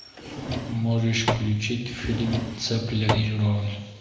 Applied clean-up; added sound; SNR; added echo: none; Drawer open or close; 5 dB; reverberation time 0.9 s.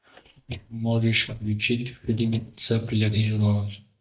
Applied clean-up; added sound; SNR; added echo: neural mask model DeepFilterNet 3.